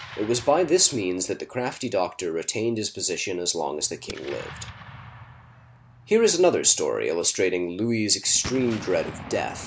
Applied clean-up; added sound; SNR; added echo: none; Explosion; 18 dB; none.